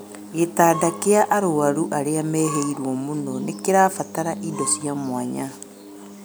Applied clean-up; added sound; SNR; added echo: none; none; none; none.